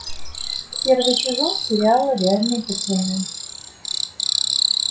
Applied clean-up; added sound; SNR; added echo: classical method WPE with log-MMSE.